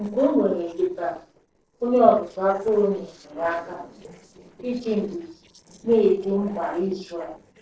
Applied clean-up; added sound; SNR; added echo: neural separator model SepFormer DNS4.